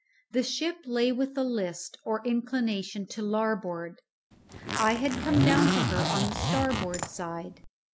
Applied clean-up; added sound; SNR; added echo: none; Zipper (clothing); -1 dB; none.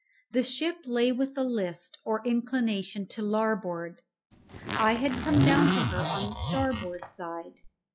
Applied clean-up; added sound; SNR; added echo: classical method log-MMSE.